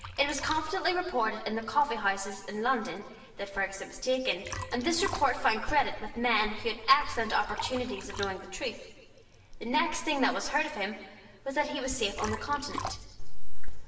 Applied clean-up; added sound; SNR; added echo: none; Liquid; 16 dB; reverberation time 1.4 s.